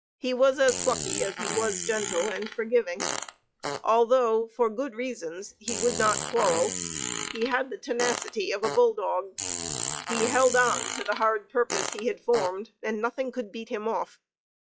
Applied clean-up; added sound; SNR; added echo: classical method log-MMSE.